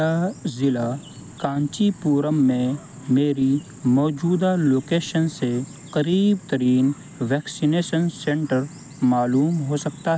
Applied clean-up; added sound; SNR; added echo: none; none; none; none.